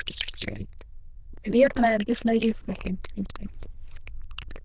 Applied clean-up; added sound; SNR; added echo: neural diffusion model UNIVERSE++.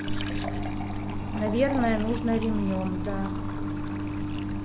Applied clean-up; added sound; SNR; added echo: none; Fill (with liquid); 14 dB; none.